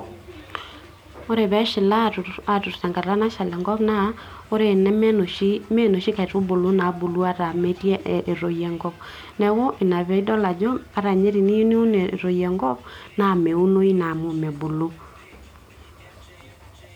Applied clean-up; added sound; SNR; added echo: none; none; none; none.